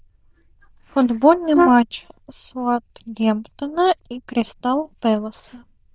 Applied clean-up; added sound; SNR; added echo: neural diffusion model UNIVERSE++.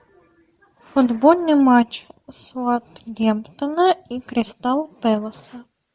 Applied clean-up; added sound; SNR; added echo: none; none; none; none.